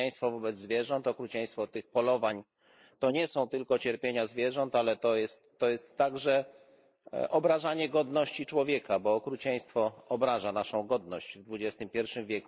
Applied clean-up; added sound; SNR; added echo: neural mask model Resemble Enhance denoiser.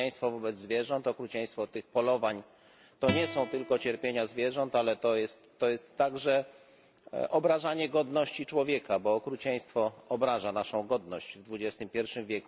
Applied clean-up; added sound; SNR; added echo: none; Acoustic guitar; 10 dB; none.